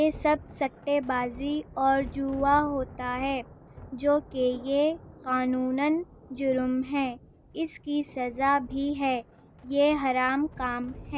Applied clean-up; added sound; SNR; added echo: none; Thunder; 18 dB; none.